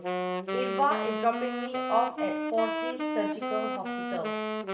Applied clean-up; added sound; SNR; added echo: none; Wind instrument, woodwind instrument; 0 dB; none.